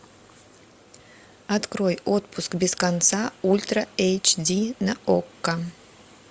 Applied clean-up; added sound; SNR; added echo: none; none; none; none.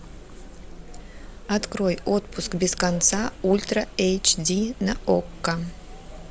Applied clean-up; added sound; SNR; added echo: none; Chatter; 13 dB; none.